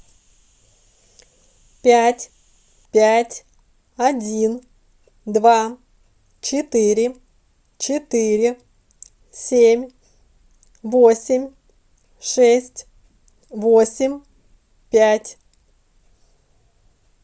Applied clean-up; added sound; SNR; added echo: none; none; none; none.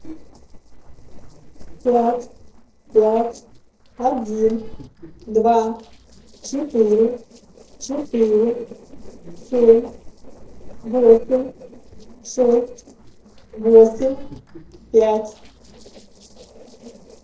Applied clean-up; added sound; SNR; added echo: neural separator model SepFormer DNS4.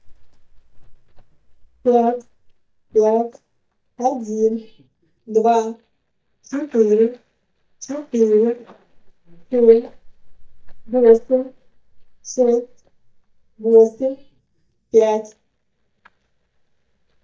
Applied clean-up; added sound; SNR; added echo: neural mask model DeepFilterNet 3.